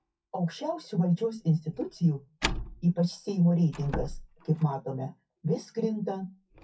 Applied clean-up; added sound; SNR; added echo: classical method WPE with log-MMSE.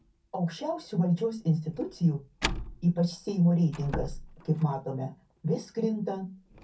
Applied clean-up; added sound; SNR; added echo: none; Slam; 12 dB; reverberation time 0.3 s.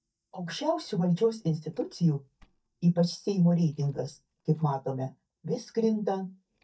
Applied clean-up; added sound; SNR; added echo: neural mask model DeepFilterNet 3.